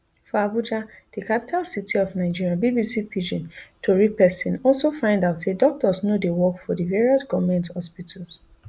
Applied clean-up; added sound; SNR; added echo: none; none; none; none.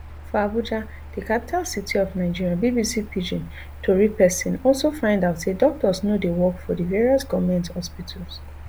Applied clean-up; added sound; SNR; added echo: none; Mechanical fan; 15 dB; none.